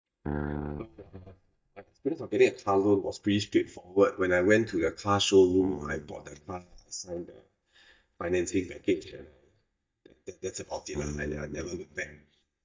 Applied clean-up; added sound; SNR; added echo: neural mask model DeepFilterNet 3.